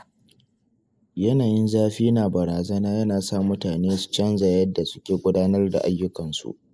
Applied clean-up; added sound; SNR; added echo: neural mask model Resemble Enhance denoiser.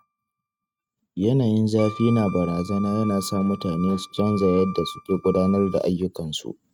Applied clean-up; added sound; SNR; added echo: neural mask model RNNoise.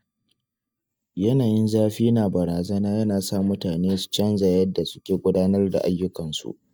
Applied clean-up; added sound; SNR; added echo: neural mask model DeepFilterNet 3.